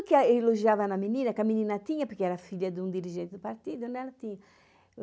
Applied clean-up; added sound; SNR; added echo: none; none; none; none.